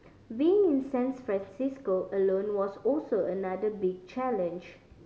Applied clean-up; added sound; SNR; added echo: none; none; none; none.